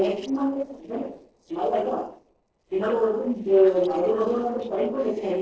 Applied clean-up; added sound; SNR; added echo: neural separator model SepFormer DNS4.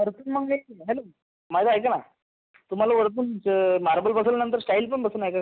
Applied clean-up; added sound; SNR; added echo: none; none; none; none.